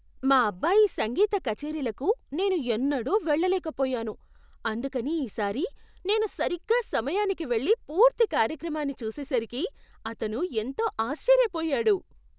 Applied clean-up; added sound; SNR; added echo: none; none; none; none.